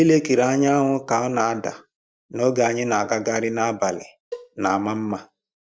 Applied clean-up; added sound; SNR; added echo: neural separator model SepFormer DNS4.